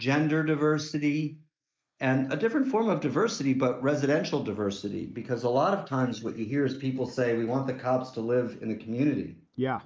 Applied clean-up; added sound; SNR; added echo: neural mask model Resemble Enhance denoiser.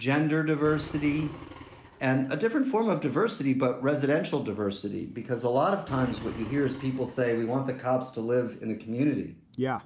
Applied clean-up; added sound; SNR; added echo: none; Engine; 16 dB; none.